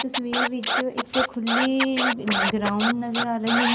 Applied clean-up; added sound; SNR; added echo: none; Scratching (performance technique); 1 dB; none.